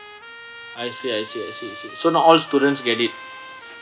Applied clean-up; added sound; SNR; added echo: none; Trumpet; 16 dB; none.